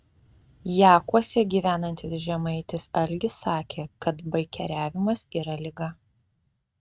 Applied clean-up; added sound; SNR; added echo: neural mask model RNNoise.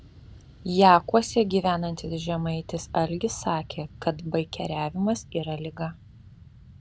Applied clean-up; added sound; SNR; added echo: none; Fixed-wing aircraft, airplane; 20 dB; none.